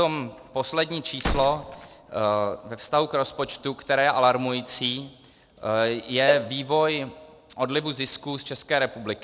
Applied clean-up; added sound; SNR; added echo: none; Cowbell + Gunshot, gunfire; 8 dB; none.